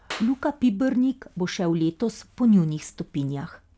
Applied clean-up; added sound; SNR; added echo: none; Clapping; 19 dB; none.